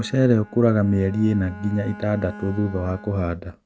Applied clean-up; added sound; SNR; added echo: none; Bowed string instrument; 18 dB; none.